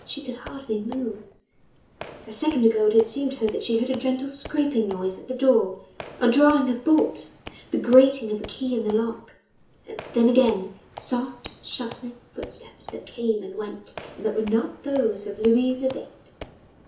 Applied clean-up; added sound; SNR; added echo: none; Squeak / Walk, footsteps; 20 dB; reverberation time 0.7 s.